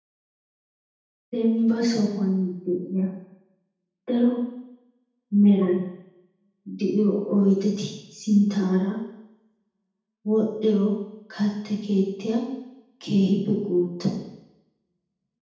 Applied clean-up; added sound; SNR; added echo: none; none; none; reverberation time 0.8 s.